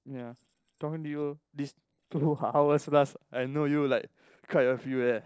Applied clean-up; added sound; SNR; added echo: neural separator model SepFormer DNS4.